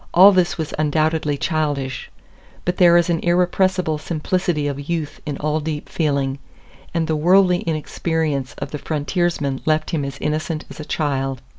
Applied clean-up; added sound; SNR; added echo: none; none; none; none.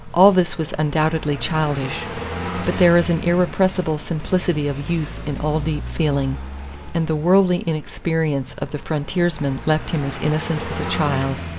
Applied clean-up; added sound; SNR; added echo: none; Car passing by; 10 dB; none.